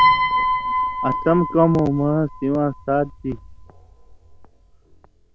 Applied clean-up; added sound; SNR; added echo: none; Piano; 2 dB; none.